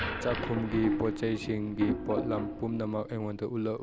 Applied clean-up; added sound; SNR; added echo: none; Wood; 3 dB; none.